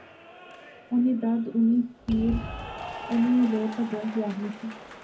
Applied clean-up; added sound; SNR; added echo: none; Applause / Cheering; 12 dB; reverberation time 0.4 s.